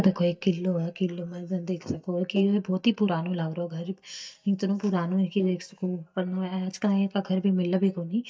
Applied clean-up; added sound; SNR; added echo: neural mask model DeepFilterNet 3.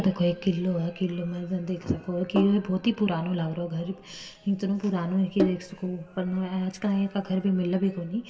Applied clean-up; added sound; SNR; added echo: none; Sink (filling or washing); 13 dB; reverberation time 1.9 s.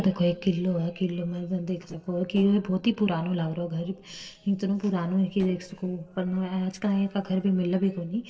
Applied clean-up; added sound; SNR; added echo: neural separator model SepFormer DNS4.